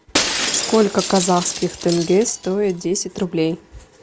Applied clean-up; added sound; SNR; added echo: none; Shatter; 7 dB; none.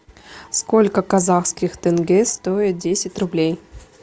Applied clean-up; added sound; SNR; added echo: none; none; none; none.